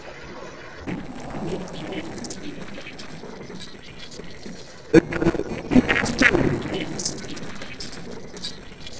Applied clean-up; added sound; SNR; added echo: neural separator model SepFormer DNS4.